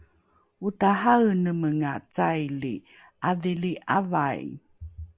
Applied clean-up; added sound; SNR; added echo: none; none; none; none.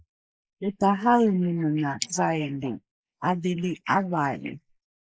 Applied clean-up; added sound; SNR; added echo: neural mask model Resemble Enhance denoiser.